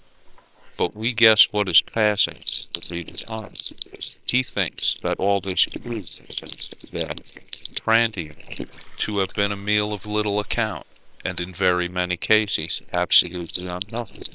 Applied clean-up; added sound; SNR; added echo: neural separator model SepFormer WHAM!.